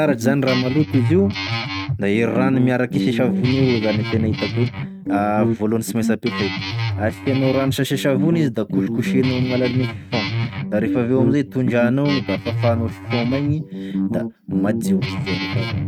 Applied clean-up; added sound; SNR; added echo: neural mask model RNNoise.